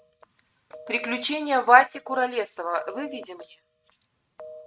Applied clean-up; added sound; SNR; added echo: neural mask model RNNoise.